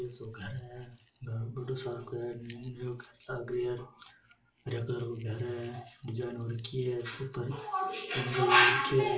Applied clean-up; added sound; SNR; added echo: none; Bell; 1 dB; reverberation time 0.2 s.